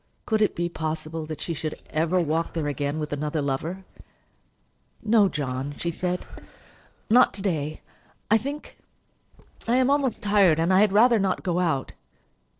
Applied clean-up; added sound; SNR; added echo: neural separator model SepFormer DNS4.